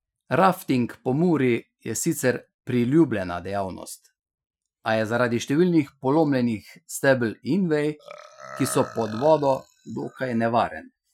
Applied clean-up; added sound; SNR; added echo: classical method Wiener filter.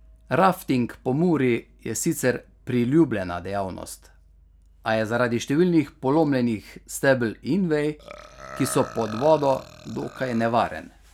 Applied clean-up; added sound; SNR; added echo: none; Burping, eructation; 16 dB; none.